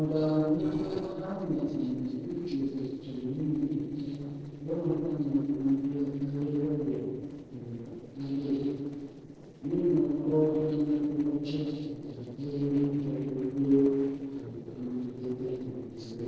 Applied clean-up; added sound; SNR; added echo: neural separator model SepFormer DNS4.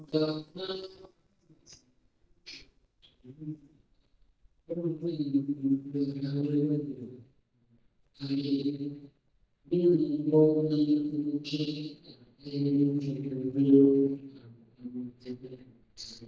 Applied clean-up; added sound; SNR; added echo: neural mask model DeepFilterNet 3.